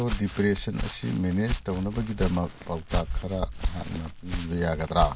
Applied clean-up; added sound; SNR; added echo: none; Walk, footsteps; 4 dB; none.